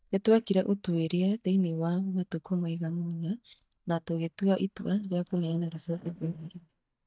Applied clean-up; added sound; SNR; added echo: neural mask model DeepFilterNet 3.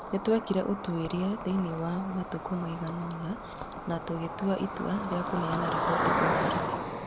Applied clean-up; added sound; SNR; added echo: none; Cricket; 1 dB; none.